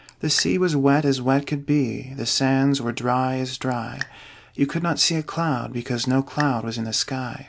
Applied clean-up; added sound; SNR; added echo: none; Raindrop; 17 dB; none.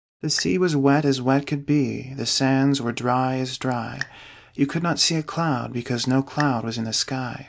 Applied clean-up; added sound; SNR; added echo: neural mask model DeepFilterNet 3.